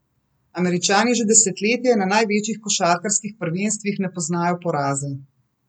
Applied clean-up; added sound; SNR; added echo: none; none; none; none.